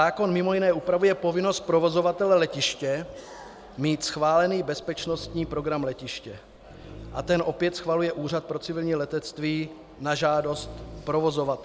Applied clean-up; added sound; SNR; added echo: none; Dog; 18 dB; none.